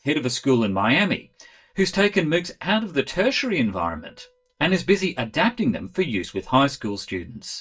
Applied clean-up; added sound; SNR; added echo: neural mask model DeepFilterNet 3.